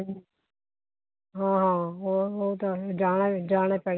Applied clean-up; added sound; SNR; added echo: none; none; none; none.